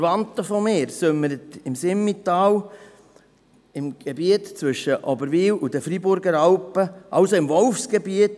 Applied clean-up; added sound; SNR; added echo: none; none; none; none.